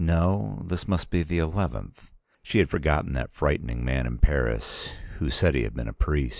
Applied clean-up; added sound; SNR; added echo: none; none; none; none.